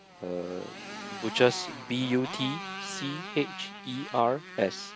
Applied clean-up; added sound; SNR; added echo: none; Motorcycle; 10 dB; none.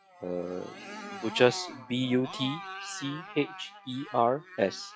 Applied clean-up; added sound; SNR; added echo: classical method log-MMSE.